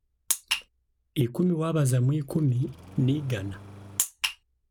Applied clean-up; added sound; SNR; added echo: none; Engine starting; 20 dB; none.